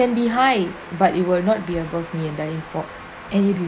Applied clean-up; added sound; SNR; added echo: none; none; none; none.